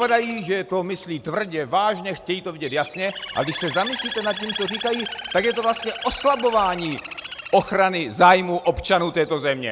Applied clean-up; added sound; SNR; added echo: none; Bird; 13 dB; none.